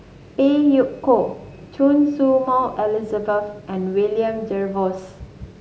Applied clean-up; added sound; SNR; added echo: none; none; none; none.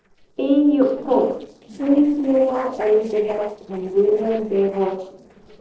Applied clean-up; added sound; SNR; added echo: neural separator model SepFormer DNS4.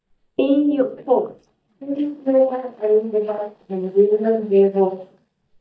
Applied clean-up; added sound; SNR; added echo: neural mask model DeepFilterNet 3.